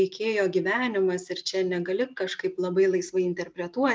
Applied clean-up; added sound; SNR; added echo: none; none; none; none.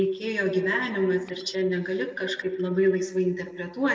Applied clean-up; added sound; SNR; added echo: neural separator model SepFormer DNS4.